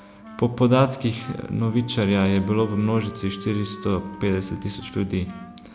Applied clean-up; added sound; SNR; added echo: none; Wind instrument, woodwind instrument; 18 dB; none.